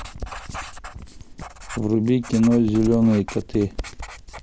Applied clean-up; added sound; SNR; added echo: none; Writing; 12 dB; none.